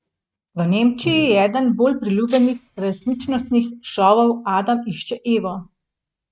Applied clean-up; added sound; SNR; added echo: neural mask model RNNoise.